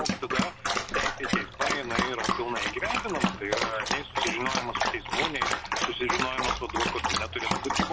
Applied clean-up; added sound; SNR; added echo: none; Dog; -4 dB; none.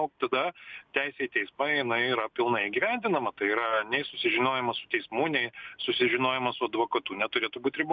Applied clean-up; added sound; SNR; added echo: none; none; none; none.